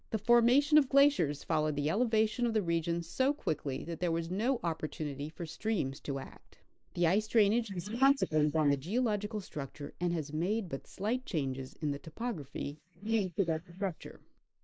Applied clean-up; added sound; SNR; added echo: neural mask model Resemble Enhance denoiser.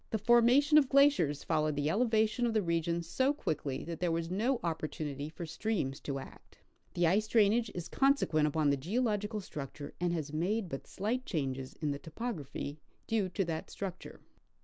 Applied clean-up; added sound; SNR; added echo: none; none; none; none.